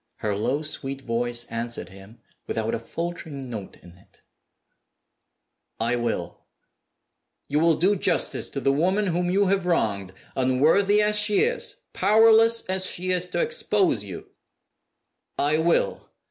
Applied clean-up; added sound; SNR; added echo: none; none; none; none.